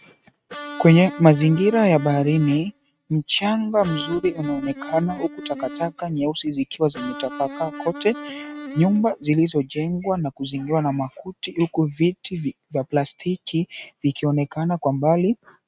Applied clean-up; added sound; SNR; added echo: neural mask model RNNoise.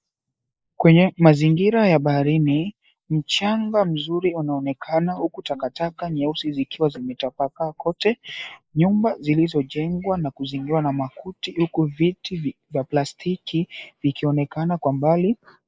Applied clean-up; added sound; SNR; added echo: neural mask model Resemble Enhance denoiser.